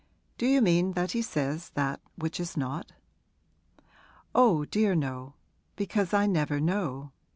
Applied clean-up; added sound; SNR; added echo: none; none; none; none.